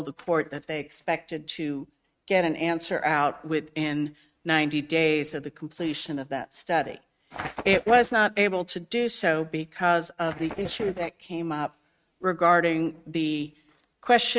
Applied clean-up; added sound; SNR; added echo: neural mask model RNNoise.